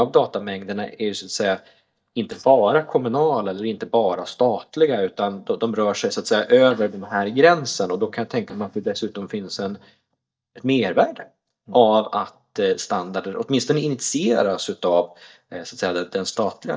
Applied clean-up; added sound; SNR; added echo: neural mask model DeepFilterNet 3.